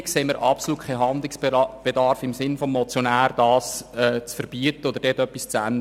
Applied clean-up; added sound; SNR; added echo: none; none; none; none.